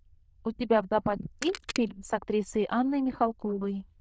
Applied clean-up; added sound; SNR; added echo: neural diffusion model UNIVERSE++.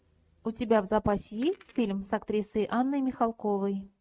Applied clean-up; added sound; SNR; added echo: neural mask model RNNoise.